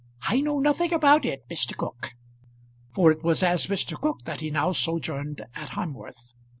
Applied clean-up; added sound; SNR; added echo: none; none; none; none.